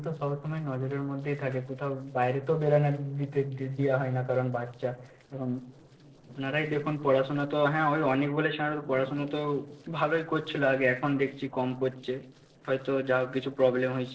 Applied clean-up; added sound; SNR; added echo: neural separator model SepFormer DNS4.